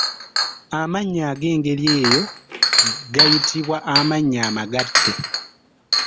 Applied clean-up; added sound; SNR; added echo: none; Chink, clink; -1 dB; none.